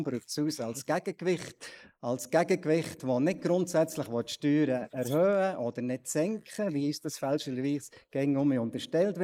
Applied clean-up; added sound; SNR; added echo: neural mask model Resemble Enhance denoiser.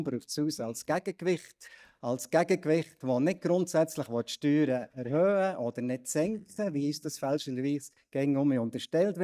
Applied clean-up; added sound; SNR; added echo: neural mask model DeepFilterNet 3.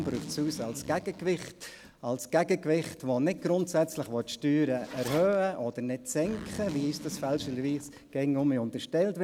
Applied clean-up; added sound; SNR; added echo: none; Zipper (clothing); 16 dB; none.